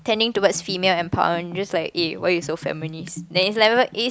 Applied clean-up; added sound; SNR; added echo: none; Bathtub (filling or washing) / Gurgling; 17 dB; none.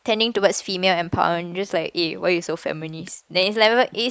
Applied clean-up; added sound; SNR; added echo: neural mask model Resemble Enhance denoiser.